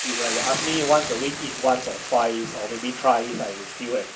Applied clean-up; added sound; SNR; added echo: none; Boiling / Hiss; 6 dB; reverberation time 0.2 s.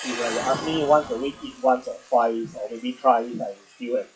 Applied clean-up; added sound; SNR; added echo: classical method WPE with log-MMSE.